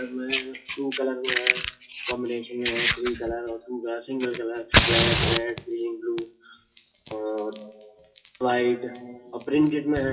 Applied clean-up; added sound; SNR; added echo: classical method WPE with log-MMSE.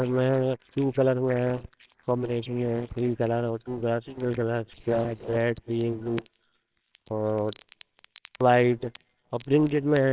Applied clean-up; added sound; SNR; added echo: neural separator model SepFormer WHAMR!.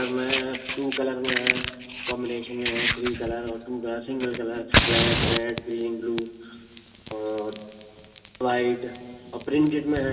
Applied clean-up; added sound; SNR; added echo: none; Fire; 2 dB; reverberation time 2.2 s.